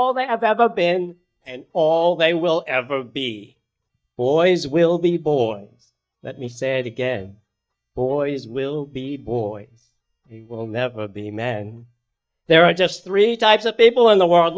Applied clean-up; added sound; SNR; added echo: neural mask model DeepFilterNet 3.